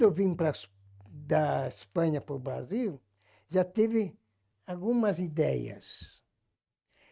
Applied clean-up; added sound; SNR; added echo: neural mask model RNNoise.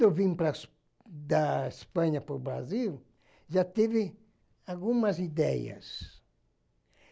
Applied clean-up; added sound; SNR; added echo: none; none; none; none.